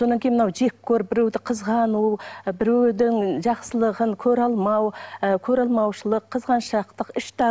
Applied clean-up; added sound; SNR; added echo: none; none; none; none.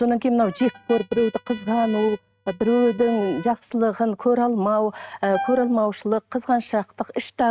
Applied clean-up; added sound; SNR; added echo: neural mask model RNNoise.